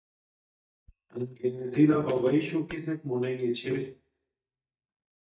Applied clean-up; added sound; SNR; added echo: neural mask model DeepFilterNet 3.